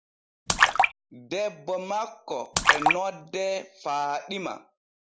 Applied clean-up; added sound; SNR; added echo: none; Splash, splatter; -4 dB; none.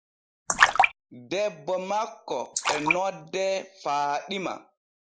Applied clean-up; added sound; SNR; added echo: neural mask model Resemble Enhance denoiser.